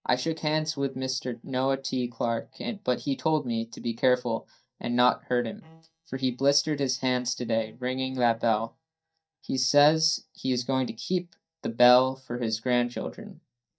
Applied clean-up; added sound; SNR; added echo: neural mask model DeepFilterNet 3.